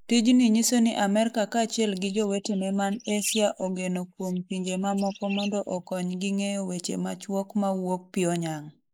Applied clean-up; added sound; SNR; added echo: neural mask model Resemble Enhance denoiser.